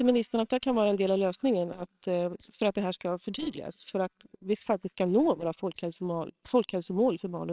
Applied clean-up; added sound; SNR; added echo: neural separator model SepFormer WHAMR!.